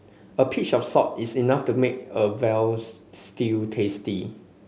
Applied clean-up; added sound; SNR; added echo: none; none; none; none.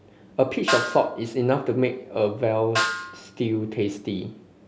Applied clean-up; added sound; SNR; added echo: none; Snare drum; 7 dB; none.